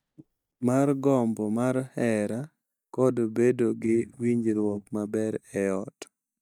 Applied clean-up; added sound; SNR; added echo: neural mask model DeepFilterNet 3.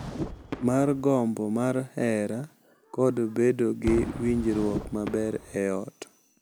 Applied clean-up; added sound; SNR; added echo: none; Whoosh, swoosh, swish / Fireworks; 12 dB; none.